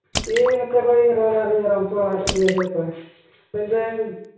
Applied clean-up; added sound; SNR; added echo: none; Drip / Splash, splatter; 13 dB; reverberation time 0.6 s.